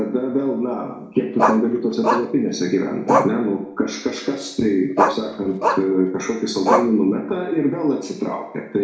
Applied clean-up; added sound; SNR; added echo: none; Bark; 2 dB; reverberation time 0.6 s.